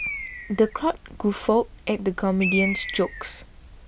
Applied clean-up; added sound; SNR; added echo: none; Bird; 9 dB; none.